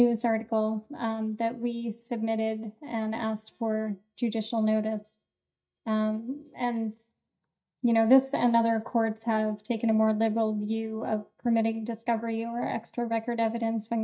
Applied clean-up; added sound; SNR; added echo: neural mask model DeepFilterNet 3.